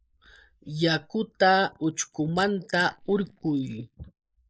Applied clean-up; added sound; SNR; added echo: neural mask model Resemble Enhance denoiser.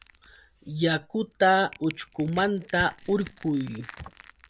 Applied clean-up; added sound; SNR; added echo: none; Crushing; 18 dB; none.